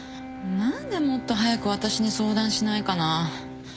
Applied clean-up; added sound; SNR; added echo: none; Bowed string instrument; 11 dB; none.